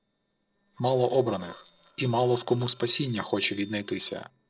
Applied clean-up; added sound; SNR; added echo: neural separator model SepFormer DNS4.